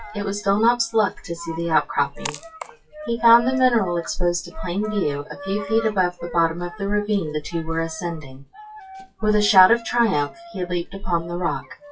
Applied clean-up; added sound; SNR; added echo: classical method WPE with log-MMSE.